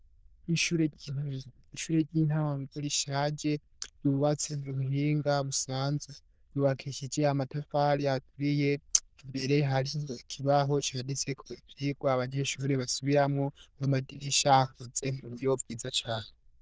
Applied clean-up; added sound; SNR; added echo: neural diffusion model UNIVERSE++.